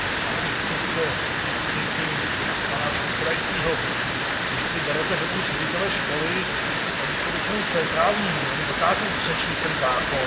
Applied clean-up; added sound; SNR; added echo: none; Water; -5 dB; reverberation time 1.1 s.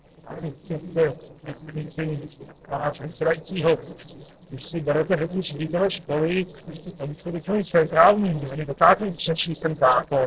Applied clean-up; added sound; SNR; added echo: neural separator model SepFormer DNS4.